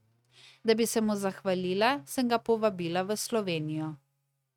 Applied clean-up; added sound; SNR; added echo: neural mask model RNNoise.